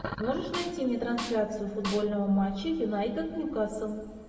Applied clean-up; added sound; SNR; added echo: none; Snare drum; 11 dB; reverberation time 1.5 s.